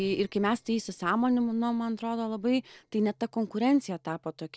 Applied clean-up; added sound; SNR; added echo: neural separator model SepFormer DNS4.